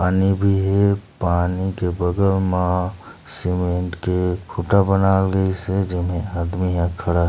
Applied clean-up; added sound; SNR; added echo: none; none; none; none.